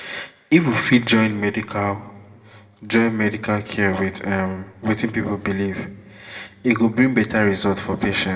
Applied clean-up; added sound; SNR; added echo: none; none; none; reverberation time 1.1 s.